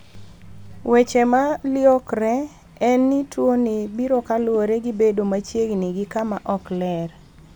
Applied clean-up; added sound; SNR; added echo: none; none; none; none.